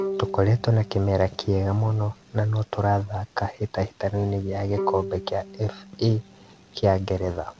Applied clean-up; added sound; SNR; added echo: none; Bowed string instrument; 13 dB; none.